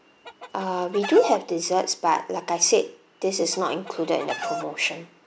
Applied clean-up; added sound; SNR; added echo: none; Chicken, rooster; 10 dB; none.